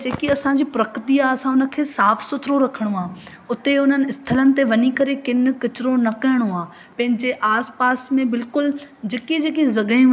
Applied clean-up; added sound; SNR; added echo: none; none; none; none.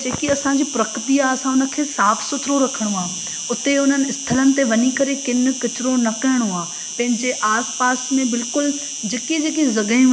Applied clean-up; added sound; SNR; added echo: none; Insect; 9 dB; none.